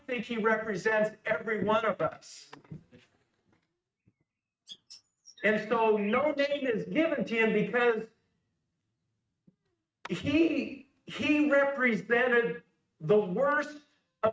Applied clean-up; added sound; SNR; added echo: neural mask model RNNoise.